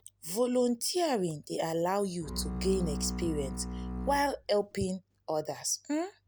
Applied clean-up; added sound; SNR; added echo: none; Bowed string instrument; 5 dB; none.